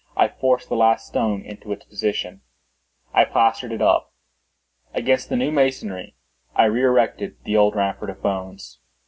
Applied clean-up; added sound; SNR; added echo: none; none; none; none.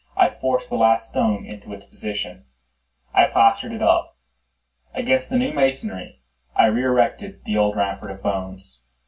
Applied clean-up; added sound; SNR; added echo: none; none; none; reverberation time 0.2 s.